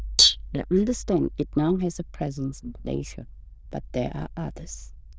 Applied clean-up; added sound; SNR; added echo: neural diffusion model UNIVERSE++.